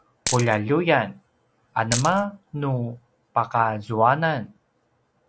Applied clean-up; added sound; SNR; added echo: none; Coin (dropping); 4 dB; none.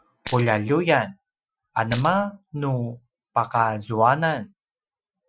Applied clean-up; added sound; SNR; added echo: classical method Wiener filter.